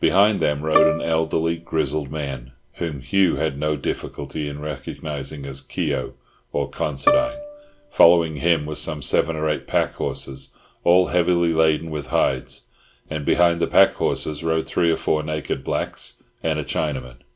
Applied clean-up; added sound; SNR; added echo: none; Bowed string instrument; 5 dB; none.